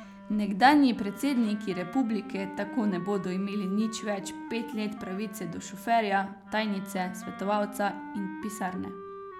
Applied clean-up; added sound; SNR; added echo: none; Wind instrument, woodwind instrument; 14 dB; none.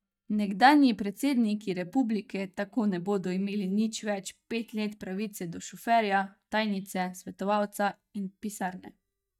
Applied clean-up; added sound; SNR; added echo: neural mask model DeepFilterNet 3.